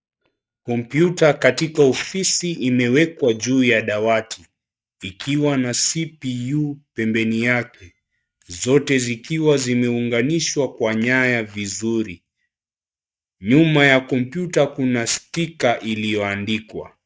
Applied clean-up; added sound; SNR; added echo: neural mask model DeepFilterNet 3.